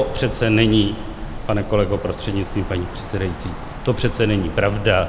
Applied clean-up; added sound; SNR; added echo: none; Wind; 9 dB; none.